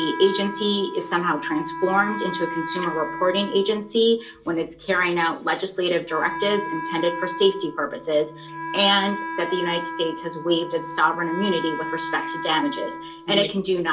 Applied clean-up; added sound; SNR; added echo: none; Wind instrument, woodwind instrument; 9 dB; reverberation time 0.2 s.